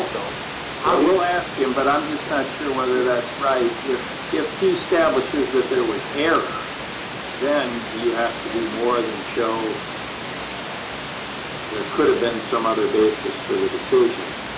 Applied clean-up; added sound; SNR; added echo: none; Water; 7 dB; none.